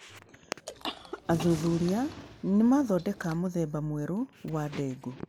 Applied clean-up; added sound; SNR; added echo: none; Chewing, mastication / Cough + Gunshot, gunfire; 13 dB; none.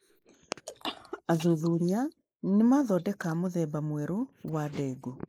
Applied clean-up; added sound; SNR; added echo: neural mask model Resemble Enhance denoiser.